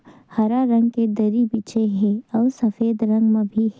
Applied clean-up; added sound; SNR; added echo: none; none; none; none.